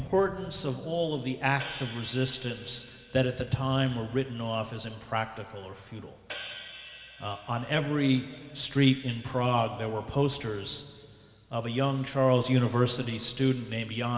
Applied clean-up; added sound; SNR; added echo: none; Hi-hat; 17 dB; reverberation time 2.3 s.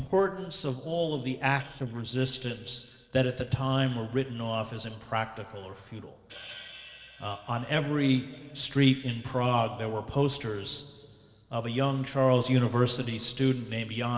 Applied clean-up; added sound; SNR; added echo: neural separator model SepFormer DNS4.